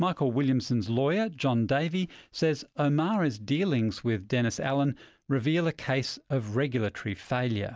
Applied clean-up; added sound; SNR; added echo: none; none; none; none.